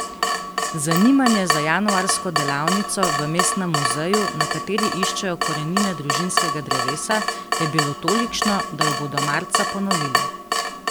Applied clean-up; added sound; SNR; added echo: none; Drip / Water tap, faucet; 0 dB; none.